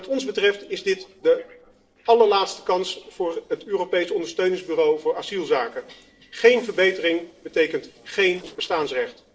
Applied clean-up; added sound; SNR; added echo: neural separator model SepFormer DNS4.